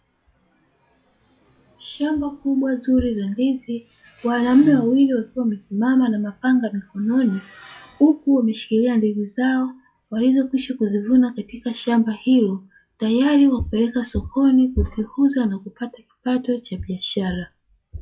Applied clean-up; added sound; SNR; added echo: classical method log-MMSE.